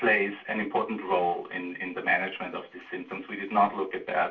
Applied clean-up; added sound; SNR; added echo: none; none; none; reverberation time 0.2 s.